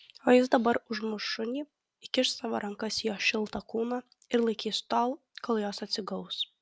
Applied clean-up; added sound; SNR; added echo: none; none; none; none.